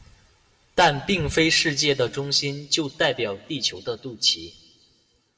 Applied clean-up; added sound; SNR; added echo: none; none; none; reverberation time 1.0 s.